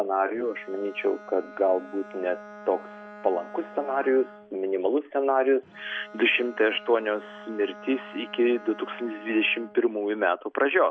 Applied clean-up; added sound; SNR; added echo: none; Bowed string instrument; 19 dB; none.